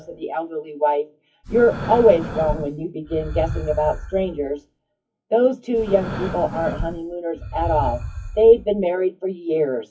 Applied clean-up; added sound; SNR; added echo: classical method WPE with log-MMSE.